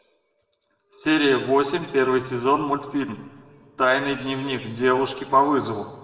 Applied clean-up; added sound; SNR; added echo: none; none; none; reverberation time 1.3 s.